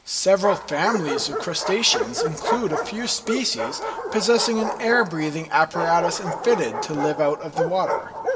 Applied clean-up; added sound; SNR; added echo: none; Bark; 5 dB; reverberation time 0.3 s.